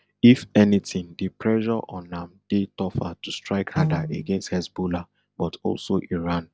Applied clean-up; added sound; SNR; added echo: none; Piano; 3 dB; none.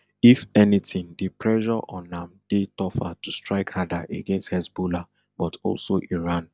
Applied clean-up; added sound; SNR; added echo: none; none; none; none.